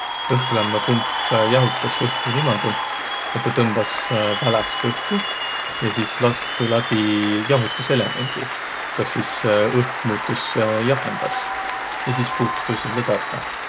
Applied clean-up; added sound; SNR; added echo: none; Applause / Cheering; 3 dB; none.